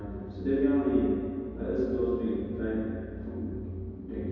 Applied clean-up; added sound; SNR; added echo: none; none; none; reverberation time 2.2 s.